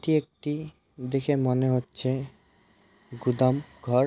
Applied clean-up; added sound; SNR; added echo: none; none; none; none.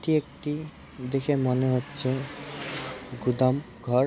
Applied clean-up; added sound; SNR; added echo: none; Engine; 14 dB; none.